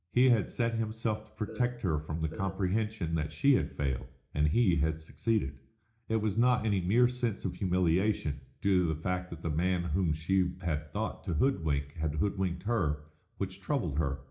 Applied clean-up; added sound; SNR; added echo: none; Burping, eructation; 16 dB; reverberation time 0.4 s.